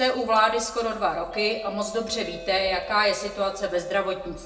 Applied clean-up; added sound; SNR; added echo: none; Doorbell; 16 dB; reverberation time 0.7 s.